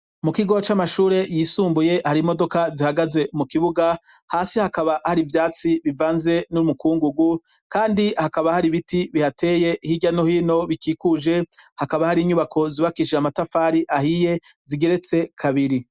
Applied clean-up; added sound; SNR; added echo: none; none; none; none.